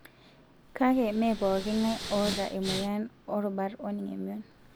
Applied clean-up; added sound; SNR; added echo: none; Respiratory sounds; 11 dB; none.